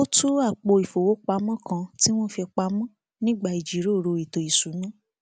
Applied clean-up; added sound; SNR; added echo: none; none; none; none.